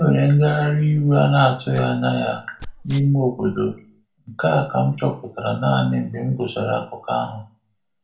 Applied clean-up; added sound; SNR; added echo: none; Wild animals; 19 dB; reverberation time 0.3 s.